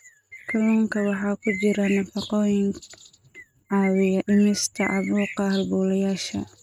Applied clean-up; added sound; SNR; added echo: neural mask model RNNoise.